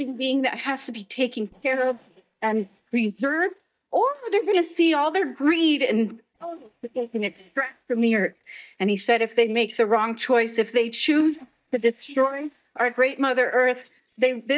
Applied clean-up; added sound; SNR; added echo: neural mask model DeepFilterNet 3.